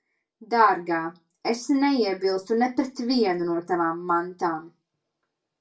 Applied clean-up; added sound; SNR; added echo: none; none; none; reverberation time 0.2 s.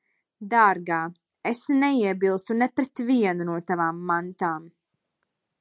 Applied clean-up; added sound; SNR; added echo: none; none; none; none.